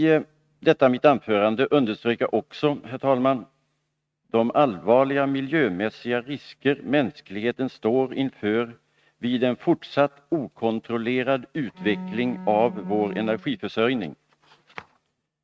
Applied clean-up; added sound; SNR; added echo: neural mask model RNNoise.